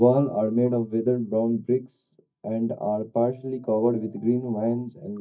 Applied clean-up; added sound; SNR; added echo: neural mask model DeepFilterNet 3.